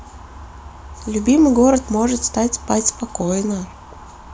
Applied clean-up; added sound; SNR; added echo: none; none; none; none.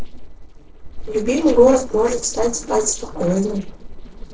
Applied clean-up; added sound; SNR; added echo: neural separator model SepFormer DNS4.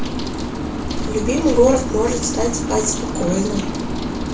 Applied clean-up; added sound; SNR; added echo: none; Rain; 3 dB; reverberation time 0.3 s.